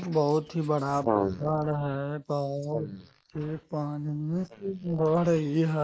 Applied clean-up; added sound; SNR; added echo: neural mask model Resemble Enhance denoiser.